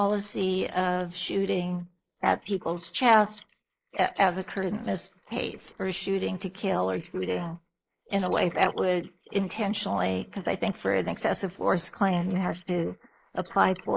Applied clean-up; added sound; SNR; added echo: neural mask model Resemble Enhance denoiser.